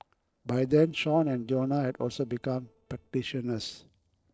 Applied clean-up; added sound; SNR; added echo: neural separator model SepFormer DNS4.